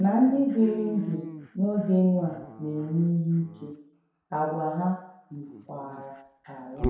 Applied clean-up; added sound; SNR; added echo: none; Dog; 13 dB; reverberation time 0.7 s.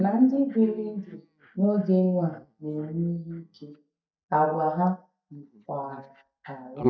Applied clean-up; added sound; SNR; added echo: neural mask model DeepFilterNet 3.